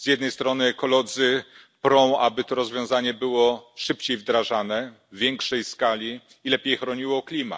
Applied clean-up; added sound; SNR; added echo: none; none; none; none.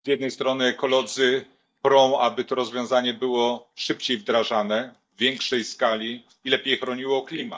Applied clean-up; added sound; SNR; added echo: neural mask model DeepFilterNet 3.